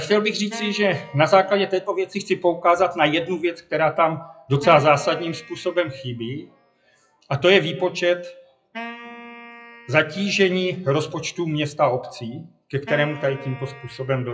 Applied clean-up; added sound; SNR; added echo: classical method WPE with log-MMSE.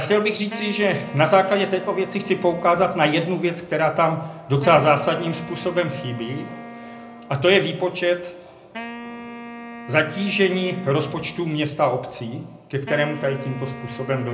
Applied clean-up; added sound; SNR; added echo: none; Wind instrument, woodwind instrument; 15 dB; reverberation time 0.5 s.